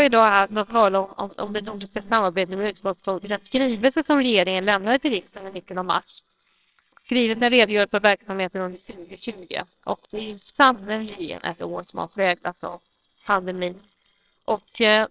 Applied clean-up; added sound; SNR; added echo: neural separator model SepFormer WHAMR!.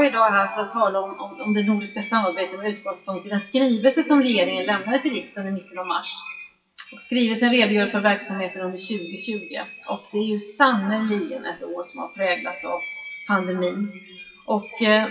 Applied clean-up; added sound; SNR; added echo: classical method WPE with log-MMSE.